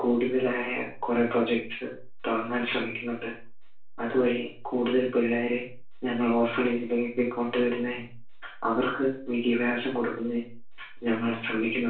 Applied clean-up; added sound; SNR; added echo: none; none; none; reverberation time 0.3 s.